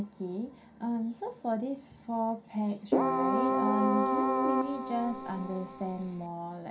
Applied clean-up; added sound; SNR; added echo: none; Keyboard (musical); -4 dB; reverberation time 0.3 s.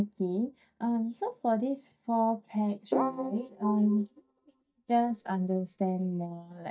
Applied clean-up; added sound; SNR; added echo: neural mask model DeepFilterNet 3.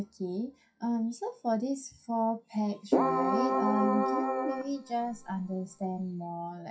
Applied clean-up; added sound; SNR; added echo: classical method WPE with log-MMSE.